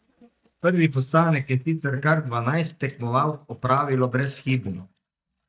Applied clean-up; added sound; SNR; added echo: neural mask model DeepFilterNet 3.